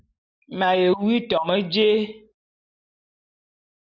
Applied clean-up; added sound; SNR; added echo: none; none; none; none.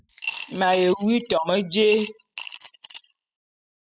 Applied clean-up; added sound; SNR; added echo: classical method spectral subtraction.